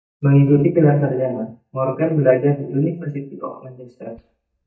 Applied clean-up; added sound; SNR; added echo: neural mask model DeepFilterNet 3.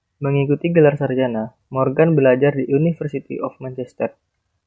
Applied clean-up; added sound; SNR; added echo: none; none; none; none.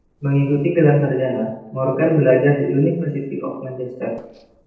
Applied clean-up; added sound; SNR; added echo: neural separator model SepFormer DNS4.